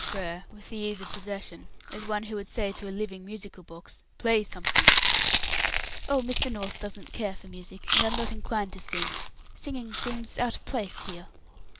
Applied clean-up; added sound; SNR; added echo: none; Chewing, mastication; -2 dB; none.